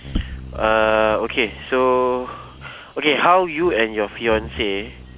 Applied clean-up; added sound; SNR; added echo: none; Bird vocalization, bird call, bird song; 14 dB; none.